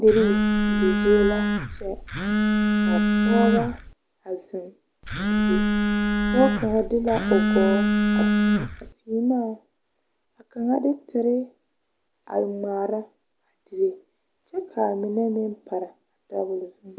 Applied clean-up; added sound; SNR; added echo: none; Telephone; -4 dB; none.